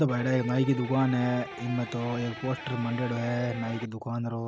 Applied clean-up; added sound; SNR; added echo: none; Electric guitar; 12 dB; none.